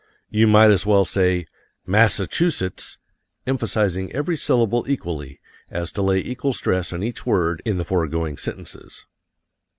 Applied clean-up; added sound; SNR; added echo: none; none; none; none.